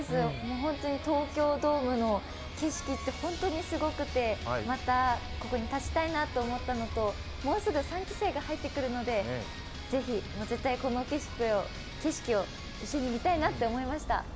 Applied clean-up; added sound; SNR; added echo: none; Vehicle horn, car horn, honking; 10 dB; none.